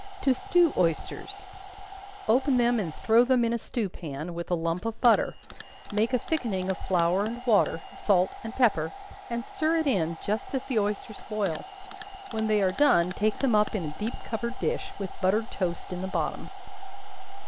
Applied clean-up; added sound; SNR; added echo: none; Bell + Domestic sounds, home sounds; 15 dB; none.